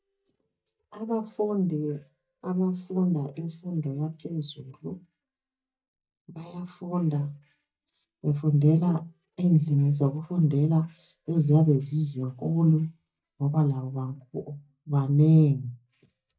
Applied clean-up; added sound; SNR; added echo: neural mask model DeepFilterNet 3.